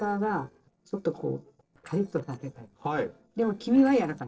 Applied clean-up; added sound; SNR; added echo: neural separator model SepFormer DNS4.